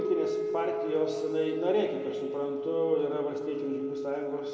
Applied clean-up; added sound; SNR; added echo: none; Wind instrument, woodwind instrument; 3 dB; reverberation time 2.0 s.